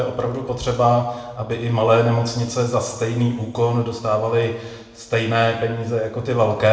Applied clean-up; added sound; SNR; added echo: none; none; none; reverberation time 1.1 s.